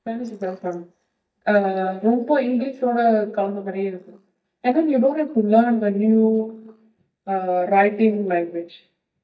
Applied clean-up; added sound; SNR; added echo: neural mask model DeepFilterNet 3.